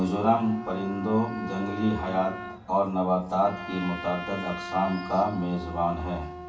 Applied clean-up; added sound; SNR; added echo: none; Trumpet; 11 dB; reverberation time 0.2 s.